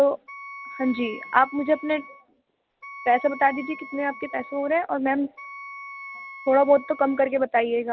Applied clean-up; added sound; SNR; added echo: none; Wind instrument, woodwind instrument; 16 dB; none.